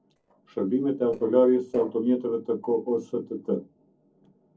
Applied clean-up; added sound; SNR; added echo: neural separator model SepFormer DNS4.